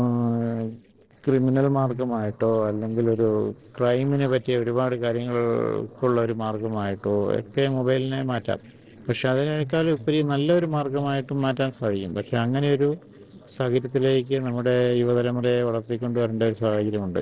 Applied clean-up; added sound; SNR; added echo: neural separator model SepFormer DNS4.